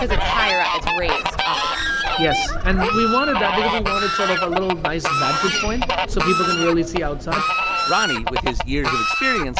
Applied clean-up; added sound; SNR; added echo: none; Fowl; -3 dB; none.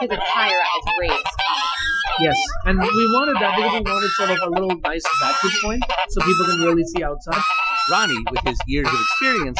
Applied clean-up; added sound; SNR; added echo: classical method Wiener filter.